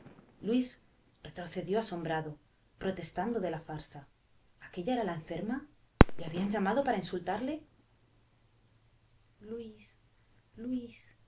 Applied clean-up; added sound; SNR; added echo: none; Fireworks; 0 dB; none.